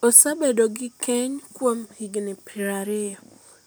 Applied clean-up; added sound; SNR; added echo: none; none; none; none.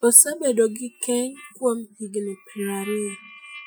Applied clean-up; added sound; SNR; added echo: classical method Wiener filter.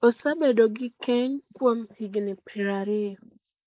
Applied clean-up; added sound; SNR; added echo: neural mask model Resemble Enhance denoiser.